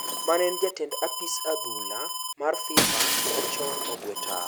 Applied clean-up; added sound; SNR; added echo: none; Alarm + Shatter; -2 dB; none.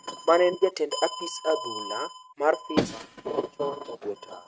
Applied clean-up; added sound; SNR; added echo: neural mask model RNNoise.